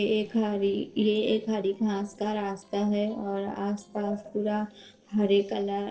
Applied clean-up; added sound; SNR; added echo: neural separator model SepFormer DNS4.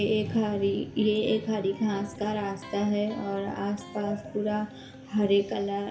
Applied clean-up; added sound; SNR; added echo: none; Electric guitar; 19 dB; reverberation time 0.7 s.